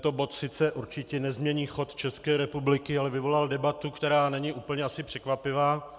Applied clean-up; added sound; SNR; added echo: none; none; none; none.